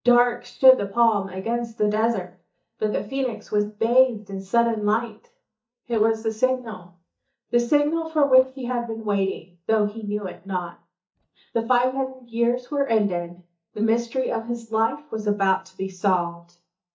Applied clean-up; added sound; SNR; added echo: neural mask model DeepFilterNet 3.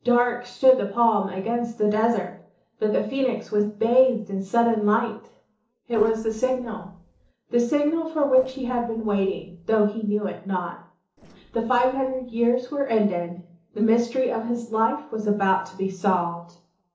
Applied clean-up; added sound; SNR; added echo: neural separator model SepFormer DNS4.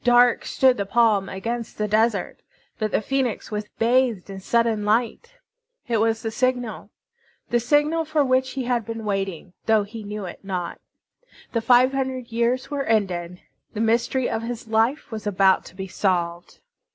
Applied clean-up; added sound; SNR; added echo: none; none; none; none.